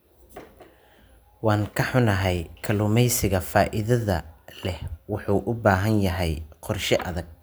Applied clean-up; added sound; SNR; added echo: none; none; none; none.